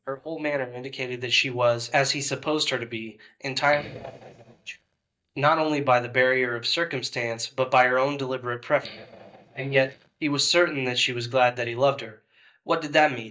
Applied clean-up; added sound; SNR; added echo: neural mask model DeepFilterNet 3.